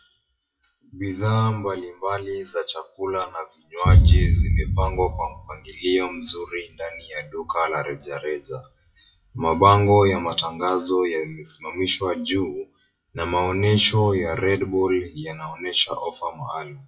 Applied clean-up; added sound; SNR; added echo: classical method WPE with log-MMSE.